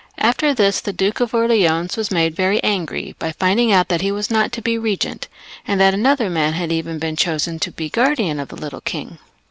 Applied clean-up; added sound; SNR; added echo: none; none; none; none.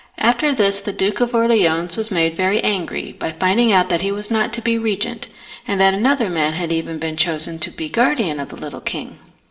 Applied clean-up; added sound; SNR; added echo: none; none; none; reverberation time 0.6 s.